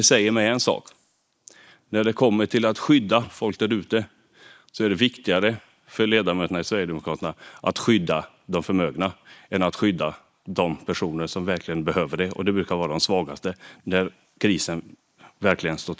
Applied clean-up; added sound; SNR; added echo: neural mask model Resemble Enhance denoiser.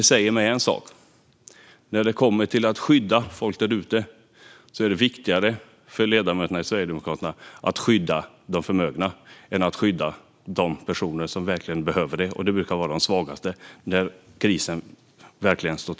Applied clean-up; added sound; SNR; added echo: none; none; none; none.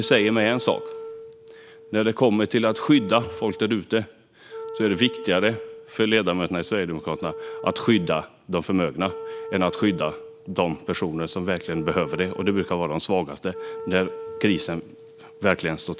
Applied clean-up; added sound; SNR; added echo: none; Wind instrument, woodwind instrument; 13 dB; none.